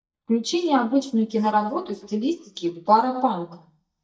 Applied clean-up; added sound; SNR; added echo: neural mask model DeepFilterNet 3.